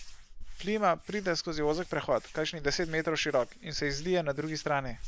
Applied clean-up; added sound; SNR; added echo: none; Hands; 11 dB; none.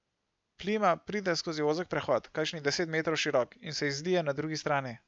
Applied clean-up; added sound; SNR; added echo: none; none; none; none.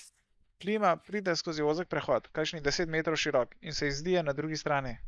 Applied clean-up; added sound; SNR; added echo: neural mask model DeepFilterNet 3.